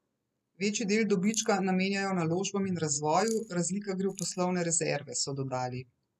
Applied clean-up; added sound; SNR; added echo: none; Rattle; 19 dB; none.